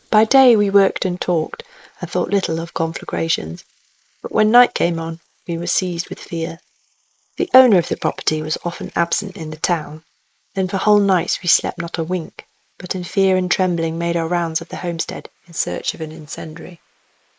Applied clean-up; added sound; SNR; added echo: neural mask model Resemble Enhance denoiser.